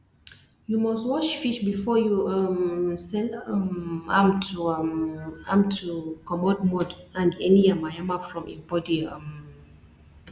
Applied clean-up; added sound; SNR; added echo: none; none; none; none.